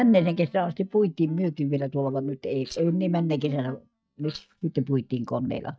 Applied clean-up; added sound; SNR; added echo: neural mask model DeepFilterNet 3.